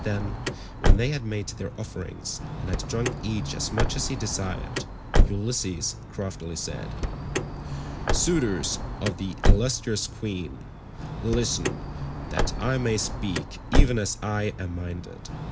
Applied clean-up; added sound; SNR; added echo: none; Car; -4 dB; none.